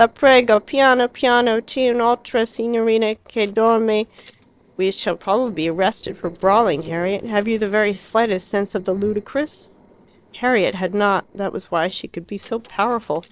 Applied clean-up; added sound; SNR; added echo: neural separator model SepFormer DNS4.